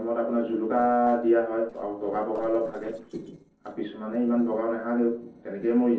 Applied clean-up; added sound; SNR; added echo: neural separator model SepFormer DNS4.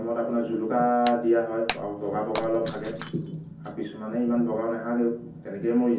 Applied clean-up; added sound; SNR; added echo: none; Shatter; 12 dB; reverberation time 0.6 s.